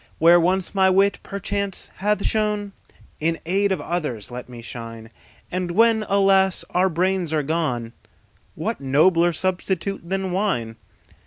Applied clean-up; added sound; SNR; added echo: none; none; none; none.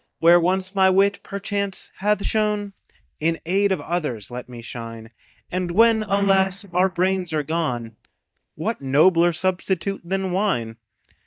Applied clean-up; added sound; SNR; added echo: neural mask model DeepFilterNet 3.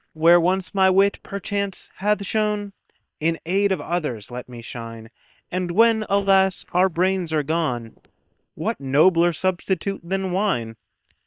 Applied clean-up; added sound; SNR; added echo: neural separator model SepFormer WHAM!.